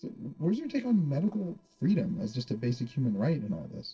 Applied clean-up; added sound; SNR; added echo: neural separator model SepFormer DNS4.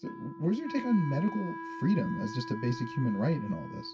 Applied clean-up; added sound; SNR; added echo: none; Wind instrument, woodwind instrument; 11 dB; reverberation time 0.2 s.